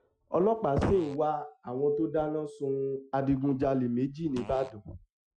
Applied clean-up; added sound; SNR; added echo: classical method Wiener filter.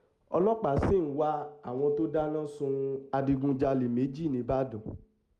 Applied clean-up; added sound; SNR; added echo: none; none; none; none.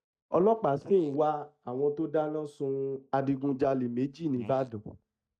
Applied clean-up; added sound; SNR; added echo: neural mask model DeepFilterNet 3.